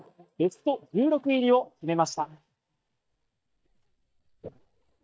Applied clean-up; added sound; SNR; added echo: neural mask model DeepFilterNet 3.